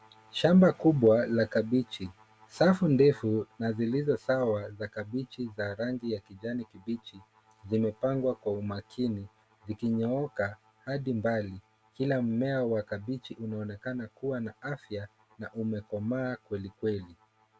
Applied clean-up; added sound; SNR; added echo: none; none; none; none.